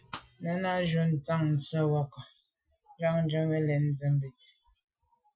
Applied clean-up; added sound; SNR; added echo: classical method Wiener filter.